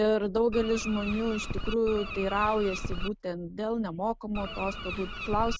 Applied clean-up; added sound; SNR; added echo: none; Bird; 6 dB; none.